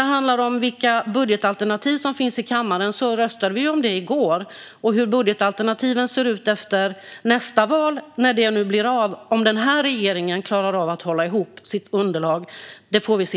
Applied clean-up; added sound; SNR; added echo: none; none; none; none.